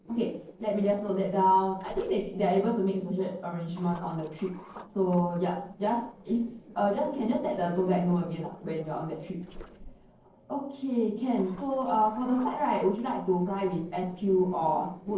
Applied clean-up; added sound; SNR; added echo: neural separator model SepFormer DNS4.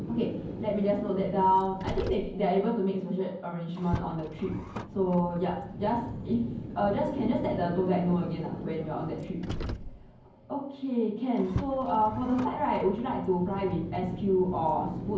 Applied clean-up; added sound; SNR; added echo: none; Car; 9 dB; reverberation time 0.9 s.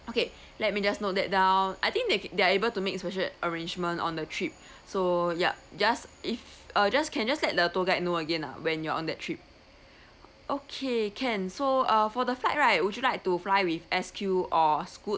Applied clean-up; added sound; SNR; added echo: none; none; none; none.